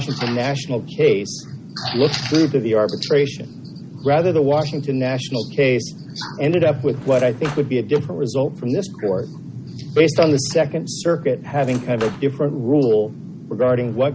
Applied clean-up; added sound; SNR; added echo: none; Cutlery, silverware / Drawer open or close; 16 dB; none.